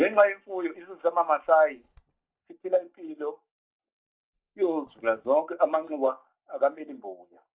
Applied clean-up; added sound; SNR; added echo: neural mask model DeepFilterNet 3.